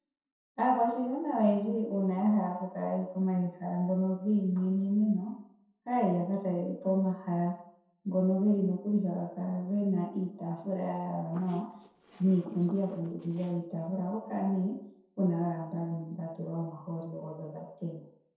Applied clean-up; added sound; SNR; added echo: neural separator model SepFormer DNS4.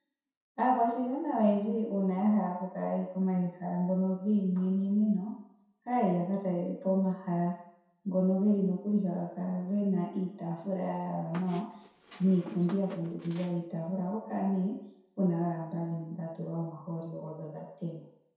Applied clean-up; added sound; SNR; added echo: none; Squeak; 15 dB; reverberation time 0.7 s.